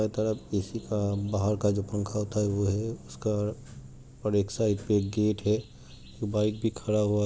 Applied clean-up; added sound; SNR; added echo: none; none; none; none.